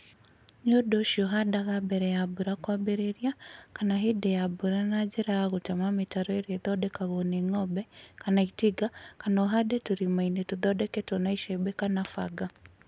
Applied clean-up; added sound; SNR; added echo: none; none; none; none.